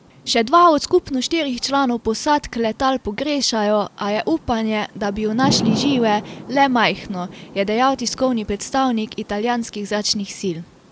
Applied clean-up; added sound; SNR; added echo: none; Thunder / Rain; 13 dB; none.